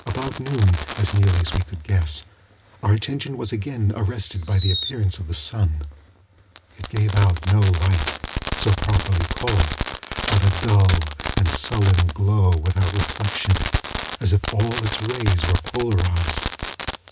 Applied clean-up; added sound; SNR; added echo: none; Fireworks; 8 dB; reverberation time 0.3 s.